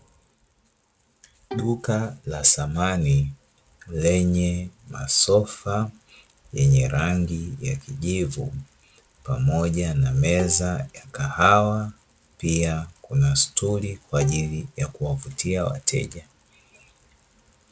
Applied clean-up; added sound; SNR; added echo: none; Bowed string instrument; 17 dB; none.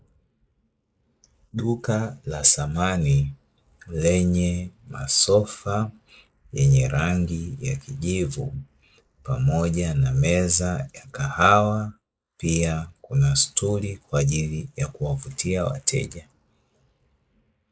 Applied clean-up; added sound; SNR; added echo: neural mask model Resemble Enhance denoiser.